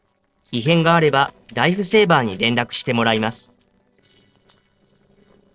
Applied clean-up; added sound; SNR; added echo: neural separator model SepFormer DNS4.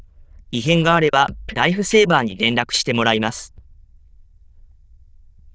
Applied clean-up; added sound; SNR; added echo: neural diffusion model UNIVERSE++.